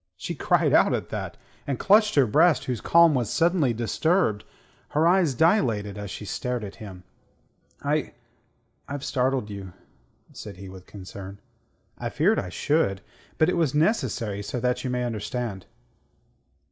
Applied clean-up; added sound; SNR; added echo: none; none; none; none.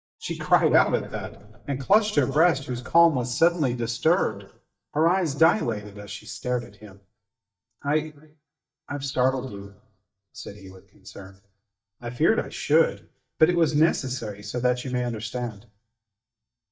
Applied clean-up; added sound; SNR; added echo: neural mask model DeepFilterNet 3.